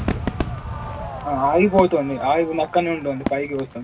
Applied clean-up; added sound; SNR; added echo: none; Crowd / Fireworks; 8 dB; reverberation time 0.4 s.